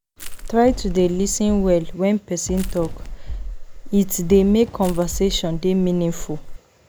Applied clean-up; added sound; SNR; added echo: none; Crushing + Fireworks; 8 dB; none.